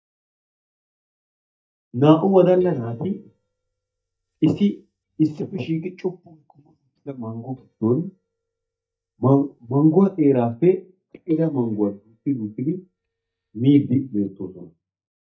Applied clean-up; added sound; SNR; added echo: neural mask model DeepFilterNet 3.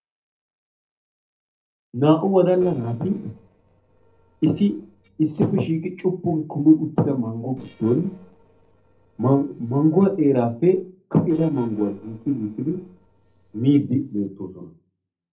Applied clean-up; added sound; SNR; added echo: neural separator model SepFormer DNS4.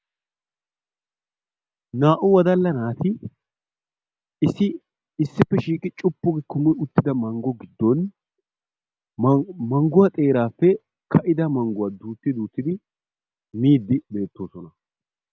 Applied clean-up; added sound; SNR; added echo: none; none; none; none.